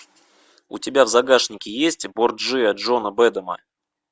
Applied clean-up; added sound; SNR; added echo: none; none; none; none.